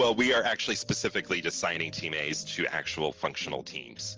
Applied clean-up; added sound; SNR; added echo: none; none; none; none.